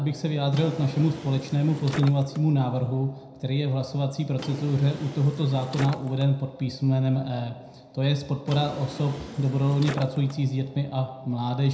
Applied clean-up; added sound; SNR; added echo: none; Drawer open or close; 15 dB; reverberation time 0.4 s.